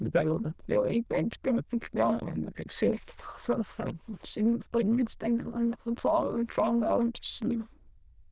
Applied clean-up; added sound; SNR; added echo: neural diffusion model UNIVERSE++.